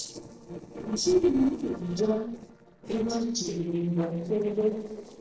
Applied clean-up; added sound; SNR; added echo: neural separator model SepFormer DNS4.